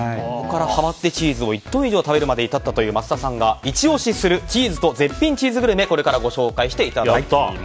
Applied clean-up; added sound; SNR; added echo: none; none; none; none.